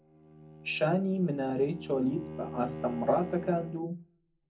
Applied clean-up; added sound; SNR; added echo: none; Bowed string instrument; 12 dB; reverberation time 0.3 s.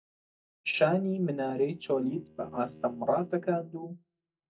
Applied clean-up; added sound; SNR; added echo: neural mask model DeepFilterNet 3.